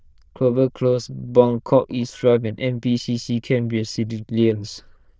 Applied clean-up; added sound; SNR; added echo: neural diffusion model UNIVERSE++.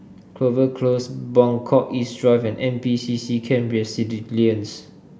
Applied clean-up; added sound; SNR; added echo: none; none; none; none.